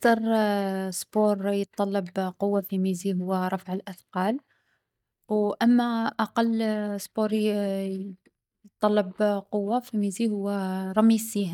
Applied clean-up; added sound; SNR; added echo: neural mask model DeepFilterNet 3.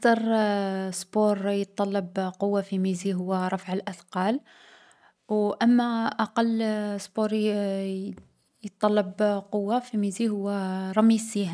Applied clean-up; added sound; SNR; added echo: none; none; none; none.